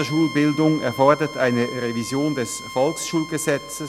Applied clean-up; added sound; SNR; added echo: none; Bowed string instrument; 14 dB; none.